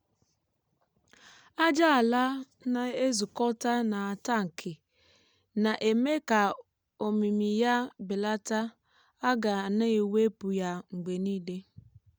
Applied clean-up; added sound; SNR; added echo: none; none; none; none.